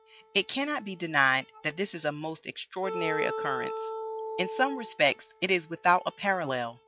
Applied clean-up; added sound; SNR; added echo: classical method log-MMSE.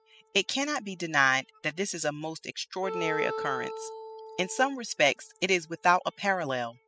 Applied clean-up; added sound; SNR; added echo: classical method spectral subtraction.